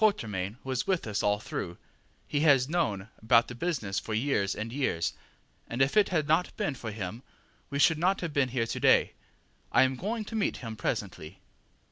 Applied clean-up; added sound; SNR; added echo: none; none; none; none.